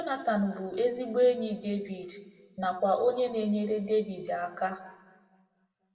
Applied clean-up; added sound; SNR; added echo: none; none; none; reverberation time 1.4 s.